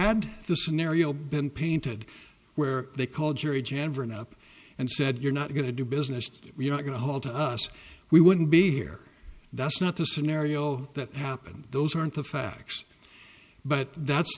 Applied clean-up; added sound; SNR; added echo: none; none; none; none.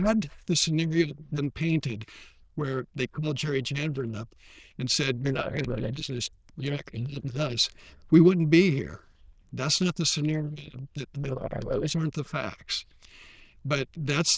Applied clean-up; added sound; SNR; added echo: neural diffusion model UNIVERSE++.